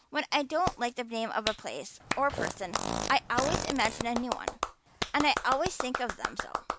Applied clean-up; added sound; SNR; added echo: none; Clapping + Fart; 4 dB; none.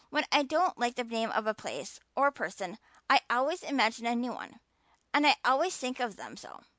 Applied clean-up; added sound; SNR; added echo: none; none; none; none.